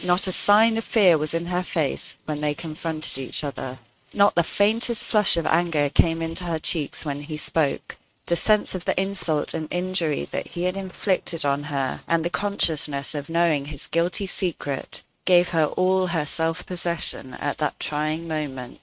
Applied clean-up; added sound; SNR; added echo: neural mask model RNNoise.